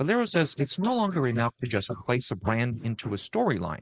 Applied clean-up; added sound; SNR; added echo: neural mask model Resemble Enhance denoiser.